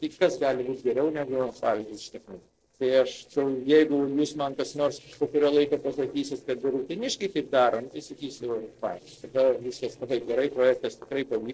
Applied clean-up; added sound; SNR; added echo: neural separator model SepFormer DNS4.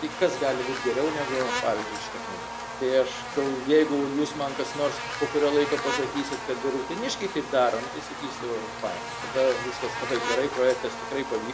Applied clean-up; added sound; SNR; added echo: none; Buzz; 6 dB; none.